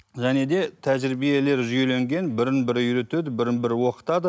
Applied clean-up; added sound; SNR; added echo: none; none; none; none.